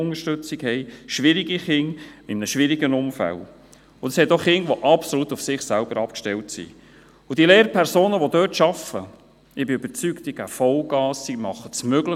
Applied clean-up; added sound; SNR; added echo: none; none; none; none.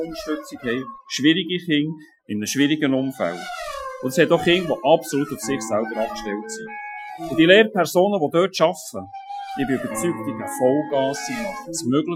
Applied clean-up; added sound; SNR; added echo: classical method Wiener filter.